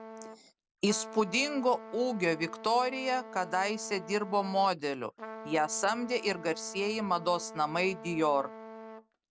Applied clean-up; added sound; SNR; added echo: none; Trumpet; 14 dB; none.